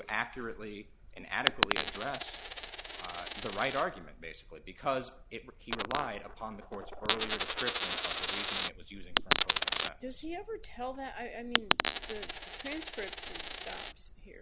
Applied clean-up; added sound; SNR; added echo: none; Coin (dropping); -3 dB; none.